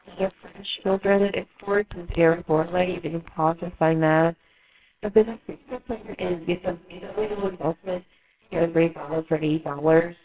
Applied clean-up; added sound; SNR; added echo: neural separator model SepFormer WHAMR!.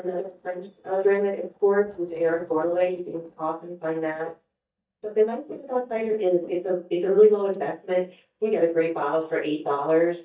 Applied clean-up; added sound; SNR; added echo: neural mask model DeepFilterNet 3.